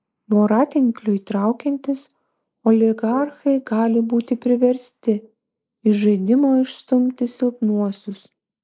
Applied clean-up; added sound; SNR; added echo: neural mask model Resemble Enhance denoiser.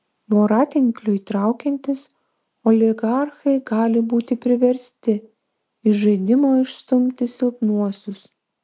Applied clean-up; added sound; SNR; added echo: none; none; none; none.